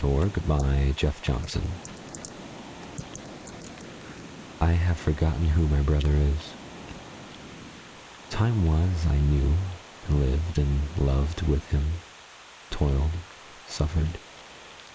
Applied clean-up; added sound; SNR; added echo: neural mask model Resemble Enhance denoiser.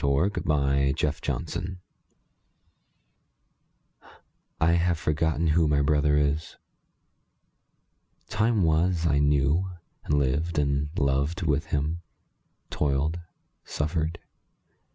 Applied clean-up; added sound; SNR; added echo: none; none; none; none.